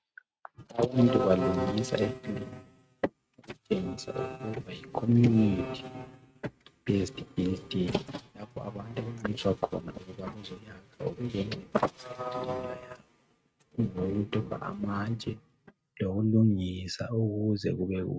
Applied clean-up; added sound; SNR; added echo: neural mask model RNNoise.